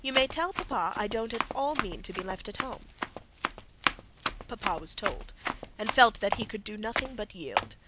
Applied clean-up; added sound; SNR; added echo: none; Run; 4 dB; none.